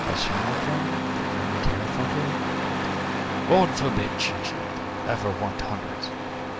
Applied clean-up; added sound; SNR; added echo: none; Engine starting; -1 dB; none.